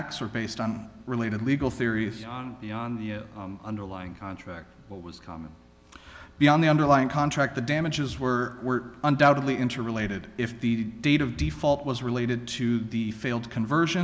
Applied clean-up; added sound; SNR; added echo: none; none; none; none.